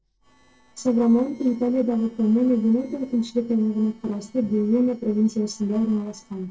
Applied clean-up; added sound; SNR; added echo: neural separator model SepFormer DNS4.